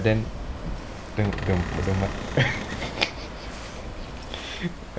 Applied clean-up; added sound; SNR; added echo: none; Walk, footsteps / Waves, surf / Wind + Cupboard open or close / Door; 5 dB; none.